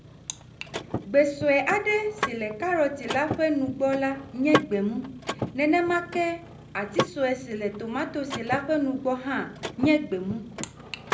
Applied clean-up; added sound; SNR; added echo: none; Mechanisms / Car; 8 dB; reverberation time 0.5 s.